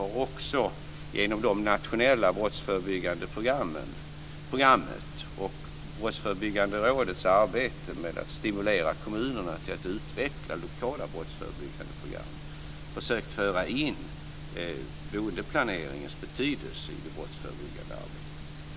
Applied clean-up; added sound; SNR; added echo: none; none; none; none.